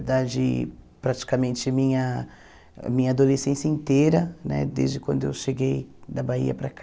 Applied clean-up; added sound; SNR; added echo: none; none; none; none.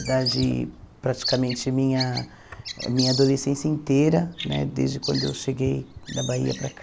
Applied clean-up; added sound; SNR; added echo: none; Bird vocalization, bird call, bird song; 10 dB; none.